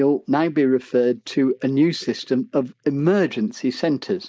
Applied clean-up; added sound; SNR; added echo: neural mask model Resemble Enhance denoiser.